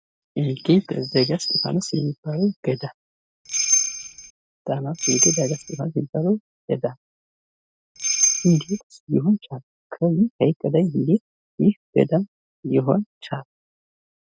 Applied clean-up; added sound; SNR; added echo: none; Bell; -1 dB; none.